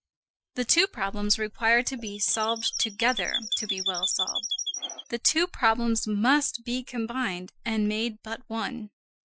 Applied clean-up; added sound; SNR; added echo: classical method Wiener filter.